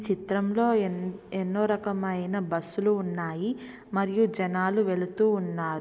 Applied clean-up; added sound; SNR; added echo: none; none; none; none.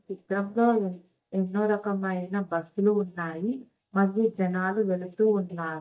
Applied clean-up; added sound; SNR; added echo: neural mask model DeepFilterNet 3.